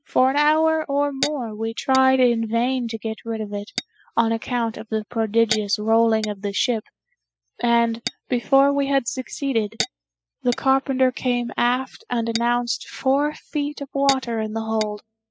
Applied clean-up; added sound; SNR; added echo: classical method spectral subtraction.